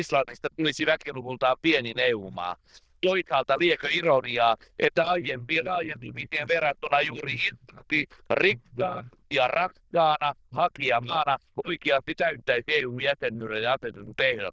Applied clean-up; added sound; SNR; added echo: neural diffusion model UNIVERSE++.